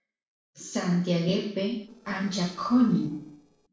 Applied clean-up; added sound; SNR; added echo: neural separator model SepFormer DNS4.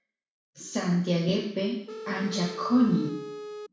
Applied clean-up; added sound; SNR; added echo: none; Telephone; 11 dB; reverberation time 0.6 s.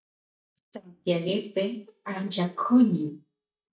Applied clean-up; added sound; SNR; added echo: neural mask model DeepFilterNet 3.